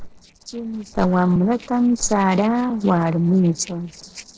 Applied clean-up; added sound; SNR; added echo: neural separator model SepFormer DNS4.